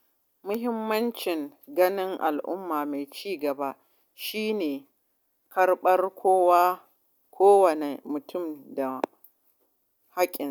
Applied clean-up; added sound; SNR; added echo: none; none; none; none.